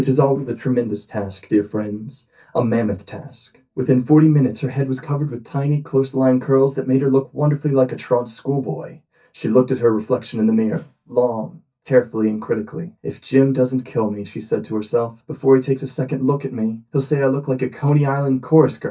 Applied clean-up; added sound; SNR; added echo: neural mask model DeepFilterNet 3.